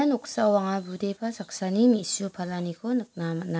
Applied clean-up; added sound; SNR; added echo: none; none; none; none.